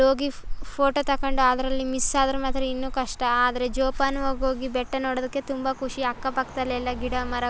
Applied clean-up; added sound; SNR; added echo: none; Motor vehicle (road); 5 dB; none.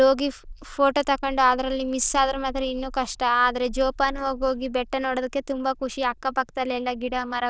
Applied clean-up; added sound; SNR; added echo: neural diffusion model UNIVERSE++.